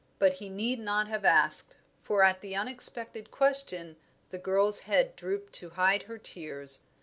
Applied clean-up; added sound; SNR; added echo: none; none; none; none.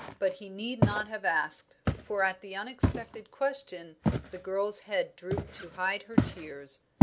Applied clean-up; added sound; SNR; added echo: none; Walk, footsteps; -2 dB; none.